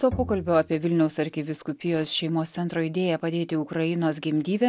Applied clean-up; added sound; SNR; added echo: none; Bowed string instrument; 13 dB; none.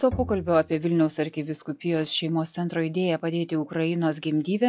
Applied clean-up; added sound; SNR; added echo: classical method log-MMSE.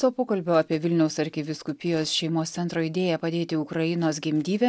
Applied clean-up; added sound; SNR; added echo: none; none; none; none.